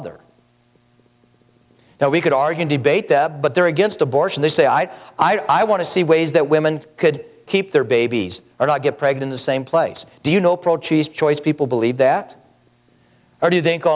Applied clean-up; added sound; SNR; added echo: none; none; none; none.